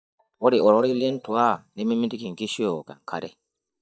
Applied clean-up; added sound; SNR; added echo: neural mask model DeepFilterNet 3.